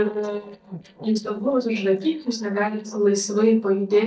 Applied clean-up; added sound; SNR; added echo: neural mask model DeepFilterNet 3.